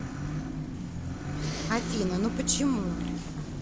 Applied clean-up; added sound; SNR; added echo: none; Respiratory sounds; 14 dB; none.